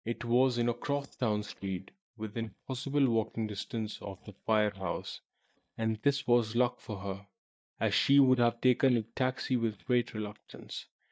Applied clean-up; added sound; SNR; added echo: neural mask model DeepFilterNet 3.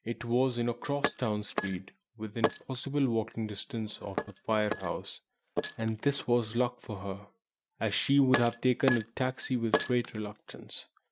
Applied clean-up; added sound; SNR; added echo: neural mask model RNNoise.